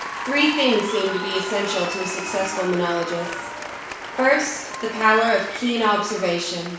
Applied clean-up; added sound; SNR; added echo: none; Applause; 9 dB; reverberation time 0.7 s.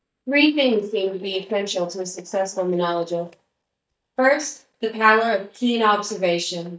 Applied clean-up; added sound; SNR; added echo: neural mask model DeepFilterNet 3.